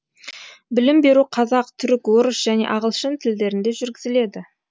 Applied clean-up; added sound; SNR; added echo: none; none; none; none.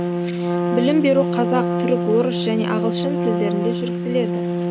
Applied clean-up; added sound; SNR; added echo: none; Trumpet; -1 dB; none.